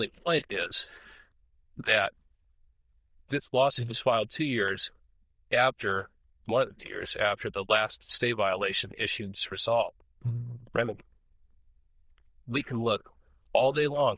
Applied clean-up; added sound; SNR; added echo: neural diffusion model UNIVERSE++.